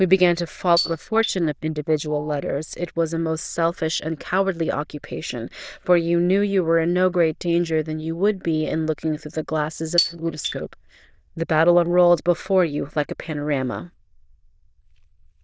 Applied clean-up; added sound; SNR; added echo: neural diffusion model UNIVERSE++.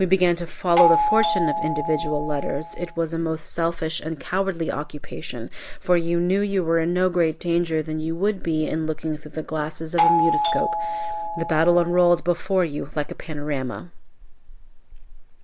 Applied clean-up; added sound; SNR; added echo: none; Doorbell; 0 dB; none.